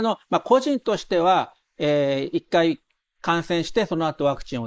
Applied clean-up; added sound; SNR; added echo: neural mask model Resemble Enhance denoiser.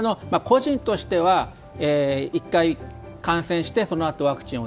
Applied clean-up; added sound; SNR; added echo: none; none; none; none.